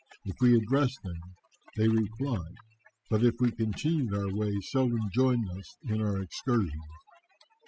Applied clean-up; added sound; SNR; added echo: classical method spectral subtraction.